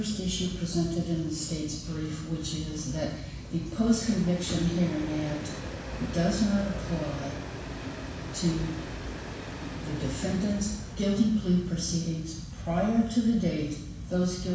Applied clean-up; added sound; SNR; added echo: none; Train; 13 dB; reverberation time 0.7 s.